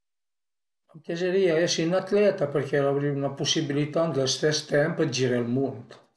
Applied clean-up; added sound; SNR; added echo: none; none; none; none.